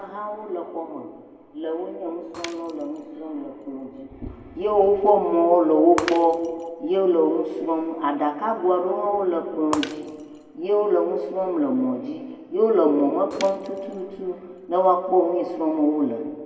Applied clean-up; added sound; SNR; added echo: none; Shatter; 20 dB; reverberation time 1.6 s.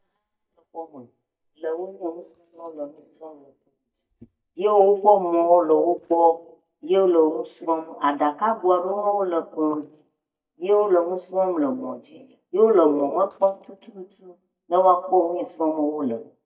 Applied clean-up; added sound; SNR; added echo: neural mask model DeepFilterNet 3.